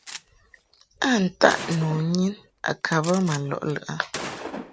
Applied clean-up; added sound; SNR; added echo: none; Gunshot, gunfire; 13 dB; none.